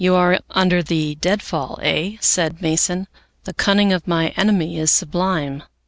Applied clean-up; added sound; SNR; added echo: none; none; none; none.